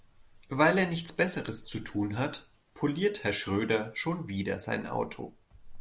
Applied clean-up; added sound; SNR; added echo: none; none; none; none.